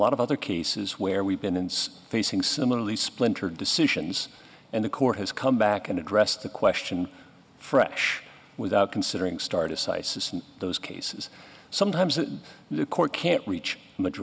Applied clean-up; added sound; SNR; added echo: none; none; none; none.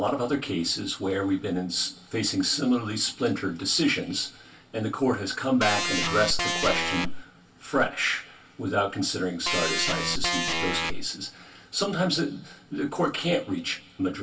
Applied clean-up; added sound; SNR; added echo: none; Organ; -1 dB; reverberation time 0.1 s.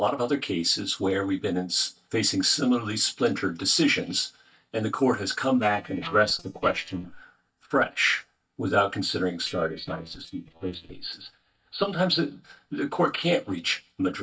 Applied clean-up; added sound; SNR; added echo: neural mask model DeepFilterNet 3.